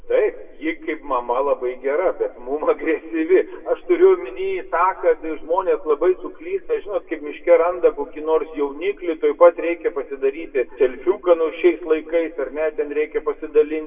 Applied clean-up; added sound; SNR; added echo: none; none; none; reverberation time 1.4 s.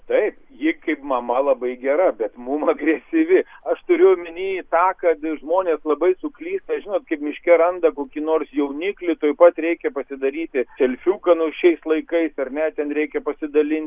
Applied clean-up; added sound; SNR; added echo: none; none; none; none.